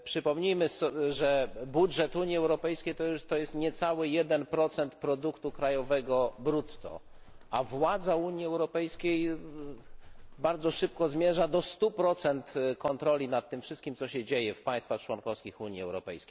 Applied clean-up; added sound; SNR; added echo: none; Livestock, farm animals, working animals; 14 dB; none.